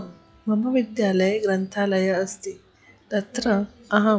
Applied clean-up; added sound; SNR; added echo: classical method log-MMSE.